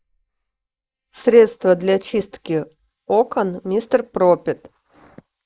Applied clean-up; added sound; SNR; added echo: neural mask model Resemble Enhance denoiser.